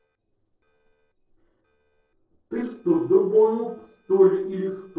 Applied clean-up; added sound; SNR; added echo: neural separator model SepFormer DNS4.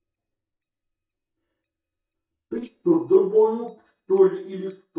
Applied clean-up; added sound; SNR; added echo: neural mask model DeepFilterNet 3.